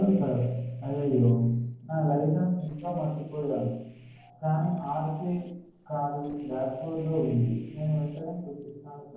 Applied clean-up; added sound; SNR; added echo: neural separator model SepFormer DNS4.